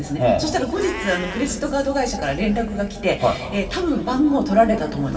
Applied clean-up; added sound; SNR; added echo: none; Meow; 19 dB; reverberation time 2.3 s.